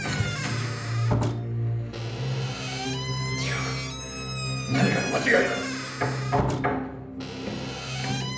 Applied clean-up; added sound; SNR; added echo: none; Squeak / Slam; 7 dB; reverberation time 0.8 s.